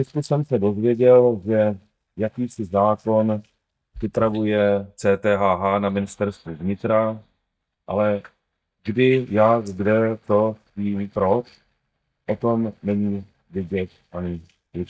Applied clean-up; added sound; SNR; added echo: neural mask model DeepFilterNet 3.